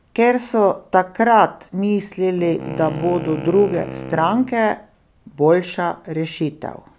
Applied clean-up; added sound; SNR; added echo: none; Wind instrument, woodwind instrument; 13 dB; none.